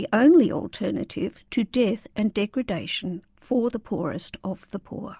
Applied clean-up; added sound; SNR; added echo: none; none; none; none.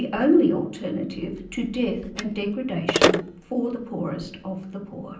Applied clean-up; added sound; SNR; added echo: none; Telephone; 4 dB; reverberation time 0.6 s.